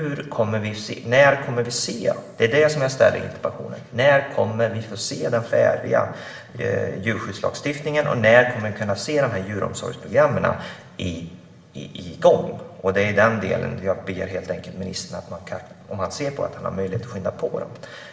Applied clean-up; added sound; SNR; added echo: none; none; none; reverberation time 1.0 s.